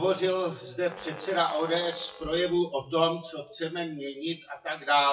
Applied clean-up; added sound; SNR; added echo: classical method WPE with log-MMSE.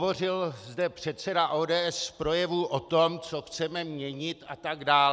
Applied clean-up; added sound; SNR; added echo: none; none; none; none.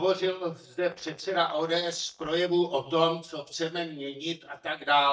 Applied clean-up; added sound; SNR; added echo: neural mask model DeepFilterNet 3.